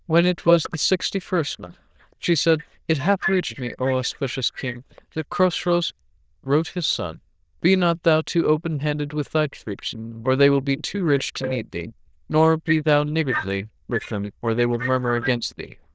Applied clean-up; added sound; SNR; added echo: neural diffusion model UNIVERSE++.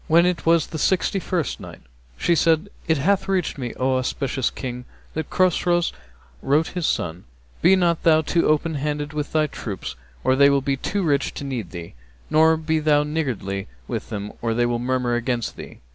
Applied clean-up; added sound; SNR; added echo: none; none; none; none.